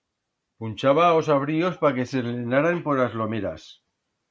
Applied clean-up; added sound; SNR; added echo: none; none; none; none.